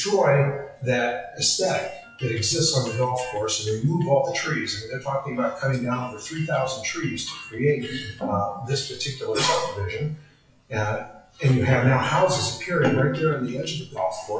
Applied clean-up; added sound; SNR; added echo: classical method WPE with log-MMSE.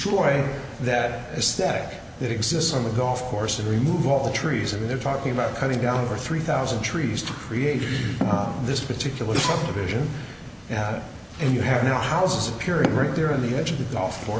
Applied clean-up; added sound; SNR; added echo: none; none; none; none.